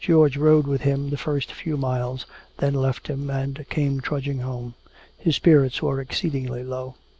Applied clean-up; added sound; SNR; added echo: none; none; none; none.